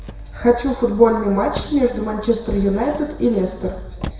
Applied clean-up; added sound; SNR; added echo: none; Motor vehicle (road); 18 dB; reverberation time 0.9 s.